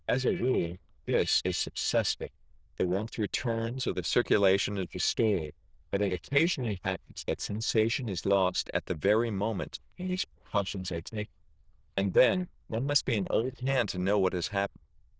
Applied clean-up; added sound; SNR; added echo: neural diffusion model UNIVERSE++.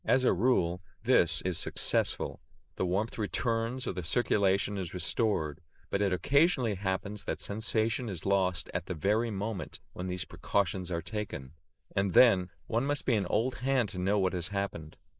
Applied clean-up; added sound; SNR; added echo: neural mask model Resemble Enhance denoiser.